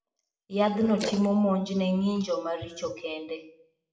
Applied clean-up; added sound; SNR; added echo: classical method WPE with log-MMSE.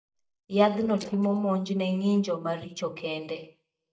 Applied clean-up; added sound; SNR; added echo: neural mask model DeepFilterNet 3.